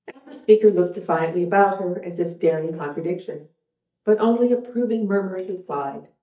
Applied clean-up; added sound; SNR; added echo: neural mask model DeepFilterNet 3.